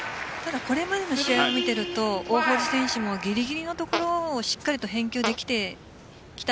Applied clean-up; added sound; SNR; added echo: none; Fart; 10 dB; none.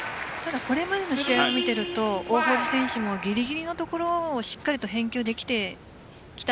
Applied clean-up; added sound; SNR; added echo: none; none; none; none.